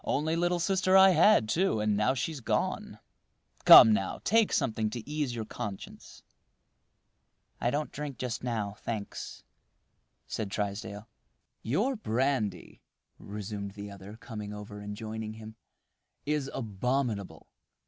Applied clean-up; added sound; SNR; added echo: none; none; none; none.